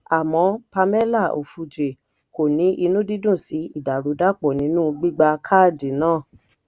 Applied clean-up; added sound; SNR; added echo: none; none; none; none.